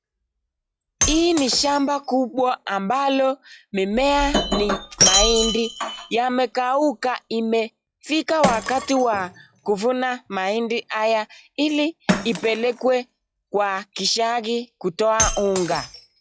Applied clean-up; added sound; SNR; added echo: classical method log-MMSE.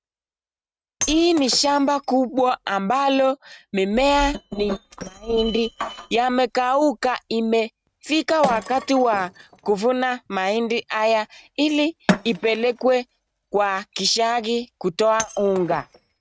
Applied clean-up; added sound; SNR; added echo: neural mask model RNNoise.